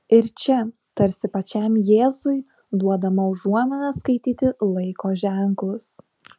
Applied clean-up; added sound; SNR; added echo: none; none; none; none.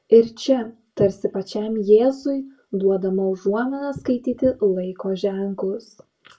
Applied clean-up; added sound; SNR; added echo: none; none; none; reverberation time 0.2 s.